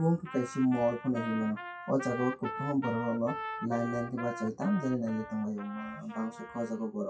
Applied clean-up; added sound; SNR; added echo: classical method WPE with log-MMSE.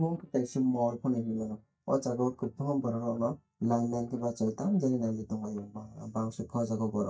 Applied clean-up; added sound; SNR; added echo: neural mask model DeepFilterNet 3.